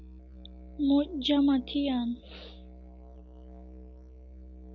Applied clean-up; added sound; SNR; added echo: none; Musical instrument; 16 dB; none.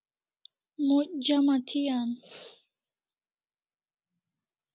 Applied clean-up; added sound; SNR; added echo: none; none; none; none.